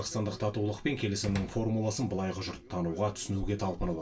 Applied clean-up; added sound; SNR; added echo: none; Slam; 15 dB; reverberation time 0.2 s.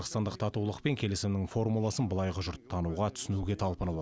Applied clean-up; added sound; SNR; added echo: none; none; none; none.